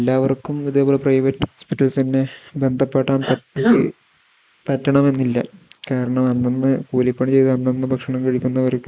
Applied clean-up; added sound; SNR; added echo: neural mask model Resemble Enhance denoiser.